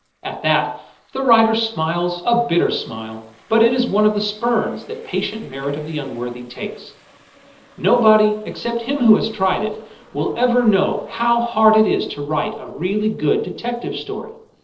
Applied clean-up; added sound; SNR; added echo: neural separator model SepFormer DNS4.